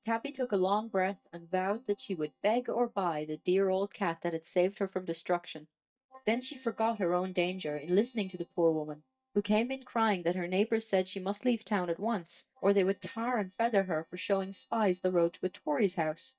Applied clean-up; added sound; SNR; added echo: neural mask model DeepFilterNet 3.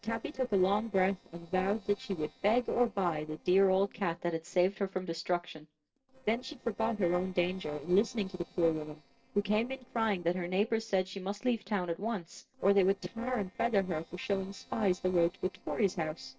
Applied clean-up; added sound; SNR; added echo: neural separator model SepFormer DNS4.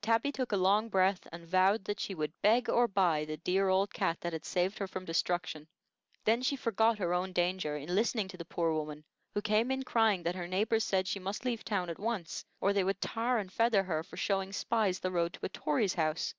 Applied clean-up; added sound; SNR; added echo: none; none; none; none.